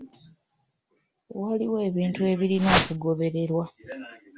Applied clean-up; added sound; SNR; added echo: none; Whoosh, swoosh, swish; -4 dB; none.